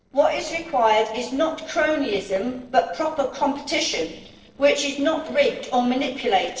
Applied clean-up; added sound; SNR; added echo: neural separator model SepFormer DNS4.